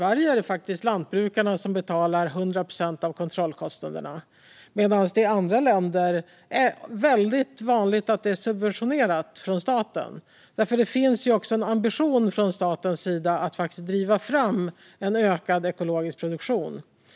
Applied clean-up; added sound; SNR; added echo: none; none; none; none.